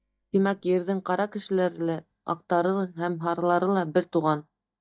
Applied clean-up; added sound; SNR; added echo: neural mask model DeepFilterNet 3.